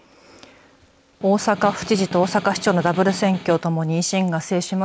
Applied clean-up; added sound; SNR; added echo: none; Snare drum; 16 dB; none.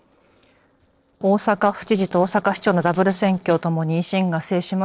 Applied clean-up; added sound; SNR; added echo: neural separator model SepFormer DNS4.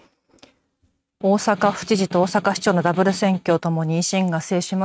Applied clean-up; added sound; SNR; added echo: neural mask model RNNoise.